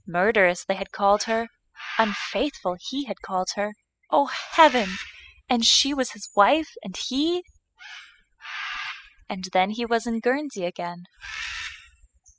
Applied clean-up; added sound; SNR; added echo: classical method spectral subtraction.